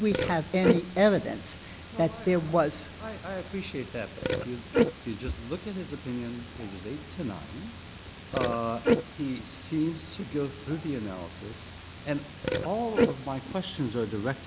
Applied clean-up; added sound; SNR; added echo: none; Burping, eructation; 2 dB; none.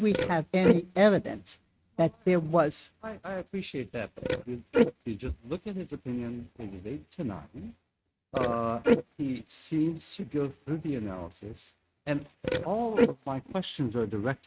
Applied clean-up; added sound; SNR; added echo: neural mask model RNNoise.